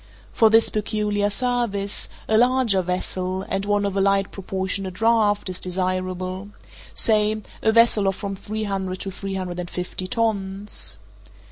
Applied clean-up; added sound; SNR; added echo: none; none; none; none.